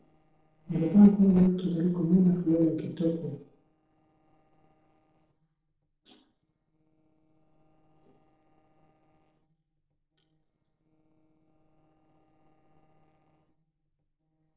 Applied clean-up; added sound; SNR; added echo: neural separator model SepFormer DNS4.